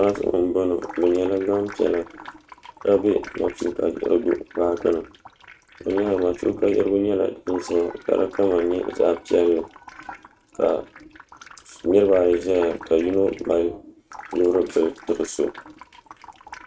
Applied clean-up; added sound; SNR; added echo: neural mask model RNNoise.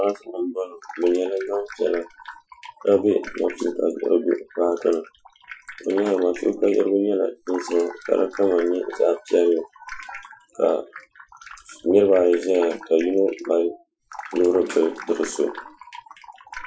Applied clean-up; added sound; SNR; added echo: classical method Wiener filter.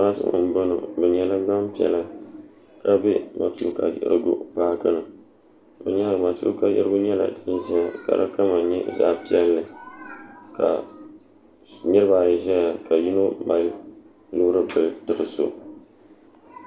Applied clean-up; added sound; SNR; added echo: none; none; none; none.